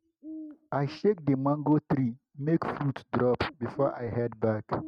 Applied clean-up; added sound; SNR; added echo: neural mask model RNNoise.